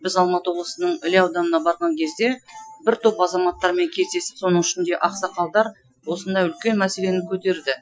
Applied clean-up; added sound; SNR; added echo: classical method Wiener filter.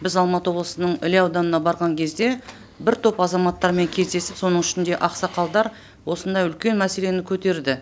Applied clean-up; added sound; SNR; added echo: none; none; none; none.